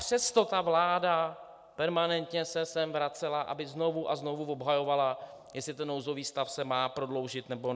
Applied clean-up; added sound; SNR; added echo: none; none; none; none.